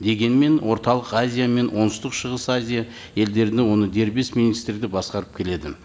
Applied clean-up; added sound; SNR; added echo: none; none; none; none.